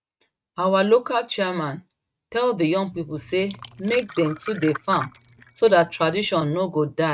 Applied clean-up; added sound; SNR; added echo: neural mask model RNNoise.